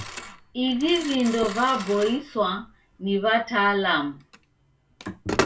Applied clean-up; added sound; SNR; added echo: none; Telephone; 10 dB; reverberation time 0.2 s.